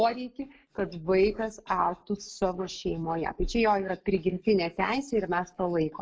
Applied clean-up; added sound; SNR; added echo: neural mask model Resemble Enhance denoiser.